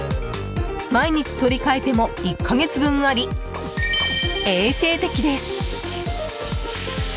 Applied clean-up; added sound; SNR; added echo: none; Bowed string instrument; 20 dB; none.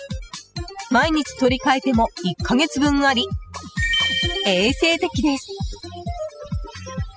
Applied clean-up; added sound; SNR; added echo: classical method spectral subtraction.